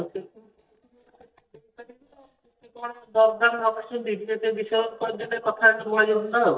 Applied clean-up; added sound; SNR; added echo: neural mask model DeepFilterNet 3.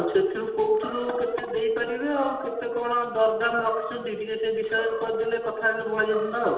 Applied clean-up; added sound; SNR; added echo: none; Animal; 16 dB; reverberation time 0.8 s.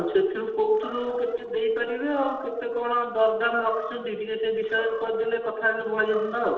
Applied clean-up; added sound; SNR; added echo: neural separator model SepFormer DNS4.